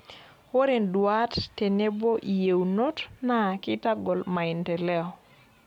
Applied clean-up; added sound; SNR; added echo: none; none; none; none.